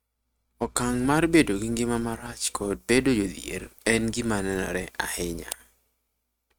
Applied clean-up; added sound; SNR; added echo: neural mask model RNNoise.